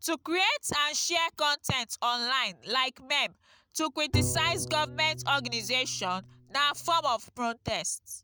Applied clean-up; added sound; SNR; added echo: none; Bowed string instrument; 7 dB; none.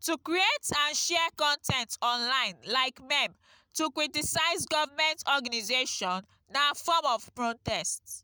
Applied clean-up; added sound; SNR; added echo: none; none; none; none.